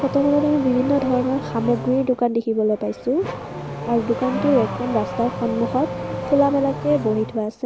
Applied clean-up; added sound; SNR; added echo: none; Accelerating, revving, vroom / Car; 8 dB; none.